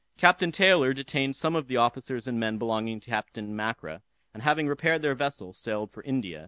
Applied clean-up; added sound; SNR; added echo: none; none; none; none.